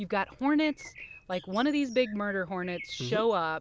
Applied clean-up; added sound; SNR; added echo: none; Bird; 20 dB; none.